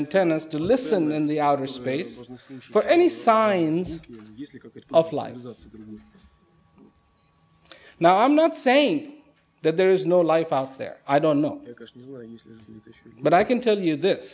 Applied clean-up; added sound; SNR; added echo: none; none; none; none.